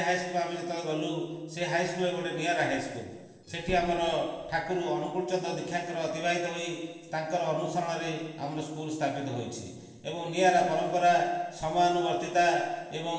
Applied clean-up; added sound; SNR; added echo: neural separator model SepFormer DNS4.